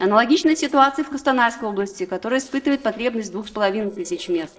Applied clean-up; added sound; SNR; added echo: neural separator model SepFormer DNS4.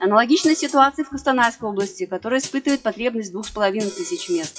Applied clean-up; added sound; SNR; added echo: classical method WPE with log-MMSE.